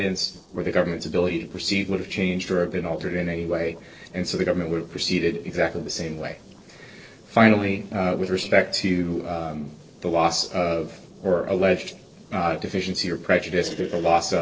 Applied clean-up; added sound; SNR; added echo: neural separator model SepFormer DNS4.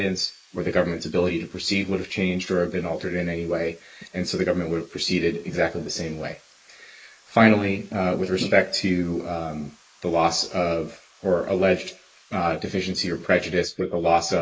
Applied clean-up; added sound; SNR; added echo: neural mask model Resemble Enhance denoiser.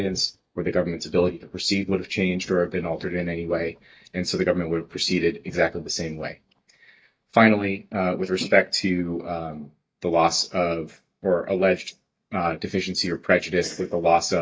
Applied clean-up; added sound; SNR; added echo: neural mask model DeepFilterNet 3.